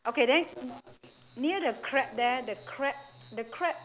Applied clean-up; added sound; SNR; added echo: none; none; none; none.